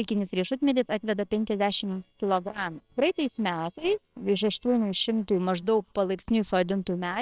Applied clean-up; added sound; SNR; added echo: neural separator model SepFormer WHAMR!.